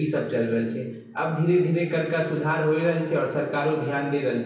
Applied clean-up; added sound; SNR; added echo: none; none; none; reverberation time 0.6 s.